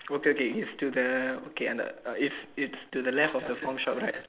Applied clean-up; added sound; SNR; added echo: none; none; none; none.